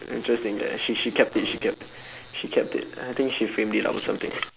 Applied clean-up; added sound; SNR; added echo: none; none; none; none.